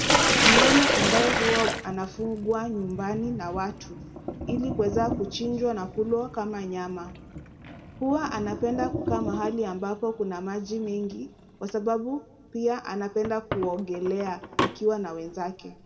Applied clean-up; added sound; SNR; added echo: none; Sink (filling or washing); 0 dB; reverberation time 1.4 s.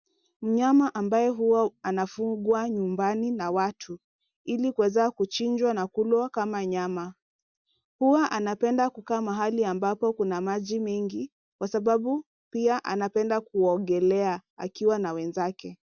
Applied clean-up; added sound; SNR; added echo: none; none; none; none.